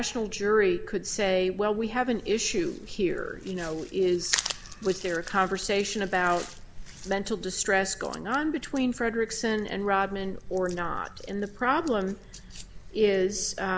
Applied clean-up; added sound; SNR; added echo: none; none; none; none.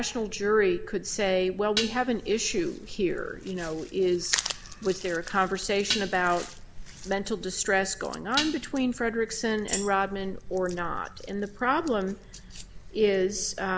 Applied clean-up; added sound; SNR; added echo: none; Tambourine + Dishes, pots, and pans; 6 dB; none.